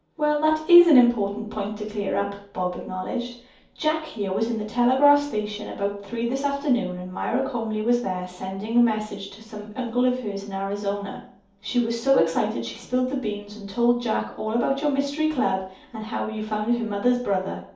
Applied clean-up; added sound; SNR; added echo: none; none; none; reverberation time 0.6 s.